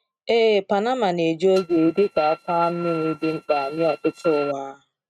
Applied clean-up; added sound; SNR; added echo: neural mask model RNNoise.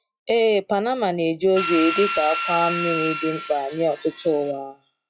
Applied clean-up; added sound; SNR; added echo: classical method log-MMSE.